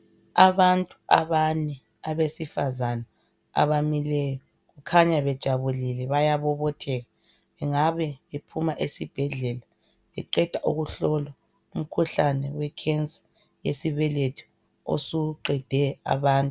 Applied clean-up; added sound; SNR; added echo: none; none; none; none.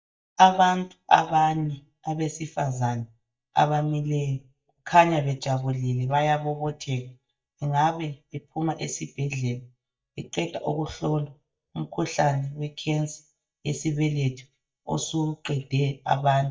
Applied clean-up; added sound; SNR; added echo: neural mask model DeepFilterNet 3.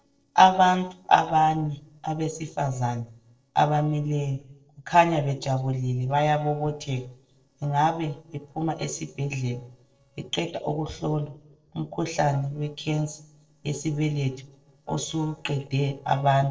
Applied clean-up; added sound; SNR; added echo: neural separator model SepFormer DNS4.